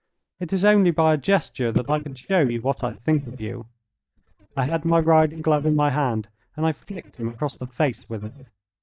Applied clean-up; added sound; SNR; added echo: neural mask model DeepFilterNet 3.